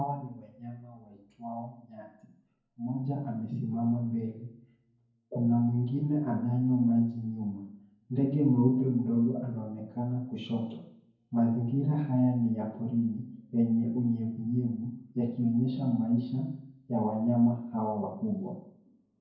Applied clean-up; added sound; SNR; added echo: none; none; none; reverberation time 0.9 s.